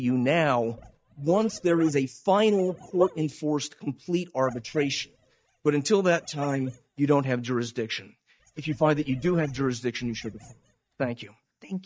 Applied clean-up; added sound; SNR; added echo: neural mask model DeepFilterNet 3.